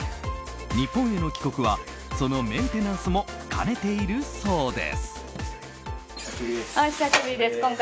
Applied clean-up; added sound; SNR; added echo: none; none; none; none.